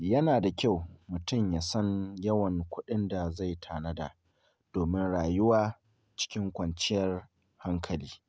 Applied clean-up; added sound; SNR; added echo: none; none; none; none.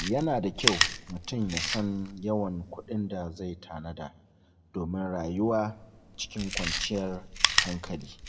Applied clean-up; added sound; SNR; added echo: none; Chewing, mastication; 2 dB; reverberation time 1.2 s.